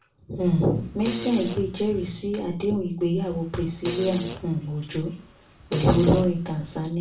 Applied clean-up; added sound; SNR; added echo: none; Fart; 13 dB; reverberation time 0.3 s.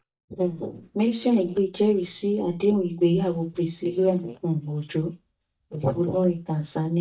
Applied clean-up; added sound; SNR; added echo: neural mask model DeepFilterNet 3.